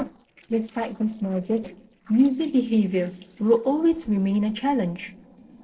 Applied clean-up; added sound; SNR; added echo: neural separator model SepFormer DNS4.